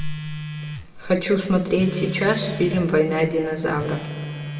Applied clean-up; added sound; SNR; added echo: none; Telephone; 10 dB; reverberation time 1.8 s.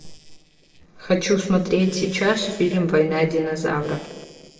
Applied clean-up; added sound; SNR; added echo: neural separator model SepFormer DNS4.